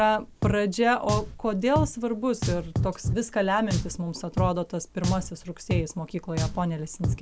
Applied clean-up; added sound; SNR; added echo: none; Drum; 4 dB; none.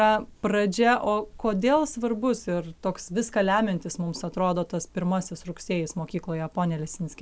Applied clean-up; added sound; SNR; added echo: none; none; none; none.